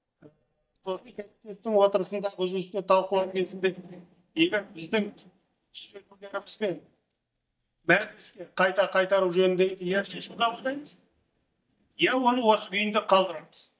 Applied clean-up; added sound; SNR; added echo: neural mask model DeepFilterNet 3.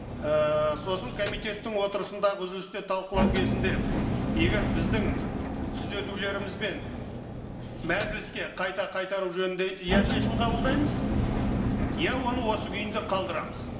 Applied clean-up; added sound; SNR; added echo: none; Engine; 0 dB; reverberation time 1.9 s.